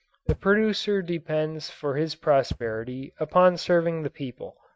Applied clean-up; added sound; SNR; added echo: neural mask model RNNoise.